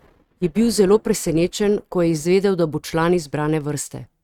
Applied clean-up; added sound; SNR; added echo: neural mask model RNNoise.